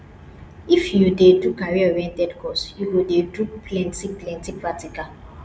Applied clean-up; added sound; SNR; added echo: none; none; none; none.